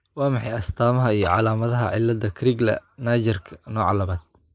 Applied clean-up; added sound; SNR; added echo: neural mask model Resemble Enhance denoiser.